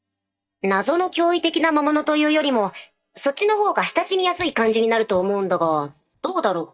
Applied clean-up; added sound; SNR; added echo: neural mask model DeepFilterNet 3.